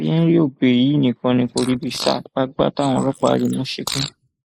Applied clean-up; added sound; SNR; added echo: neural mask model Resemble Enhance denoiser.